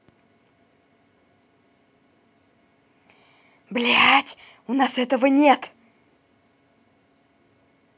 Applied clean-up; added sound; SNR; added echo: none; none; none; none.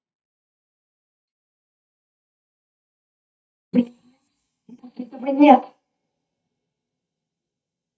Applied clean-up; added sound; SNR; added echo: neural mask model DeepFilterNet 3.